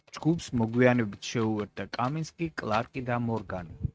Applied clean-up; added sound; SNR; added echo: neural mask model RNNoise.